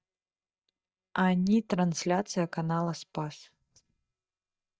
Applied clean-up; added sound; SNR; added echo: neural mask model DeepFilterNet 3.